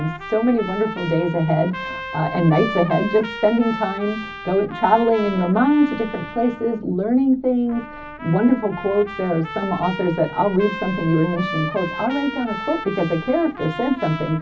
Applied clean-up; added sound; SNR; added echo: none; Trumpet; 11 dB; reverberation time 0.4 s.